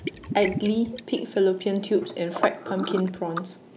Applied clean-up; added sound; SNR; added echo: none; Liquid; 9 dB; none.